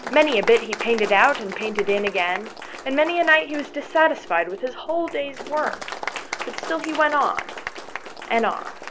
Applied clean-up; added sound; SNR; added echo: none; Applause; 12 dB; none.